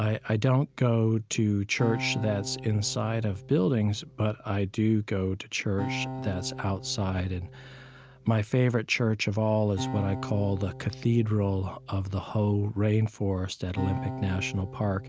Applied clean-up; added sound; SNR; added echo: none; Acoustic guitar; 13 dB; none.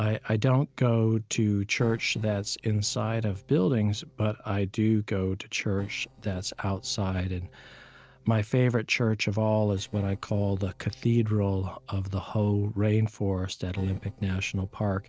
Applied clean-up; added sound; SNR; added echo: neural separator model SepFormer DNS4.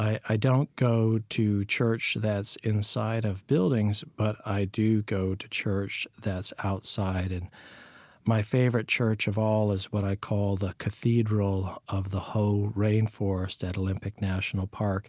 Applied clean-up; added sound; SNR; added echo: none; none; none; none.